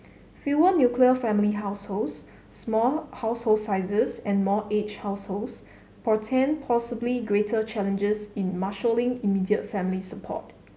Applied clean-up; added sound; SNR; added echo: none; none; none; none.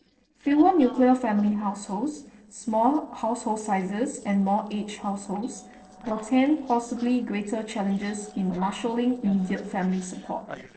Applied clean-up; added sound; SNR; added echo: neural separator model SepFormer DNS4.